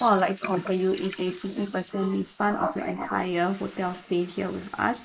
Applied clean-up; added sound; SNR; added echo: neural mask model Resemble Enhance denoiser.